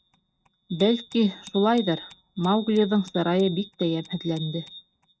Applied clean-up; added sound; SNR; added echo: neural mask model RNNoise.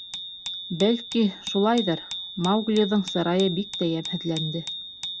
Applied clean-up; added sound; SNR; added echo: none; Bicycle bell; 9 dB; none.